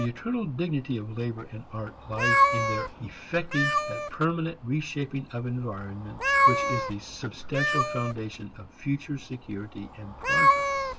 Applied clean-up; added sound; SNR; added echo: none; Meow; -3 dB; none.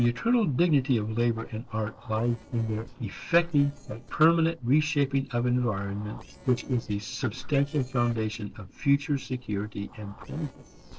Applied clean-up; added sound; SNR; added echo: neural separator model SepFormer DNS4.